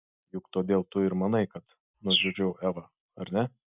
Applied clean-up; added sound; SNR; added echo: none; Bird; 4 dB; none.